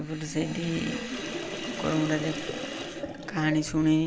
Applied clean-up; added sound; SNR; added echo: none; Sink (filling or washing); 7 dB; none.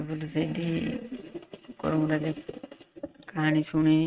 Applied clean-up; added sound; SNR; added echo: neural mask model RNNoise.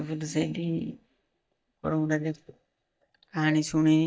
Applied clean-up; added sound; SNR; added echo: neural mask model DeepFilterNet 3.